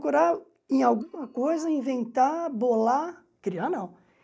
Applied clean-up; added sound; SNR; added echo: neural mask model DeepFilterNet 3.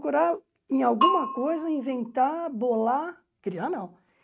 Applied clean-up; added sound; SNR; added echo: neural mask model RNNoise.